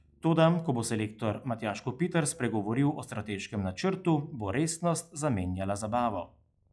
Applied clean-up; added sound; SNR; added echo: classical method log-MMSE.